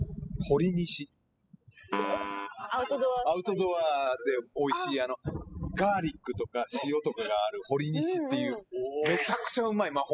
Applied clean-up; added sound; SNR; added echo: classical method spectral subtraction.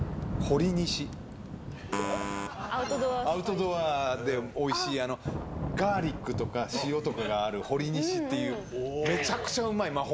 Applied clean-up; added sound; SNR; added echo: none; Thunder / Rain; 9 dB; none.